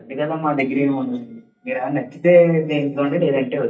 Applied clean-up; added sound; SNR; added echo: neural mask model DeepFilterNet 3.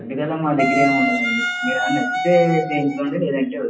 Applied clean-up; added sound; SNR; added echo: classical method WPE with log-MMSE.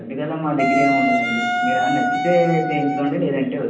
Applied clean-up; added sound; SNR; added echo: none; Wind instrument, woodwind instrument; 0 dB; reverberation time 0.6 s.